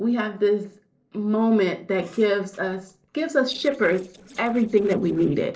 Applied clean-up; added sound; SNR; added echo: neural separator model SepFormer DNS4.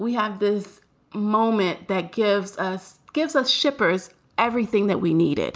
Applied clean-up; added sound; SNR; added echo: none; none; none; none.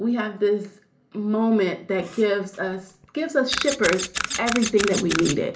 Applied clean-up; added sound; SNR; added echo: none; Camera; 7 dB; reverberation time 0.3 s.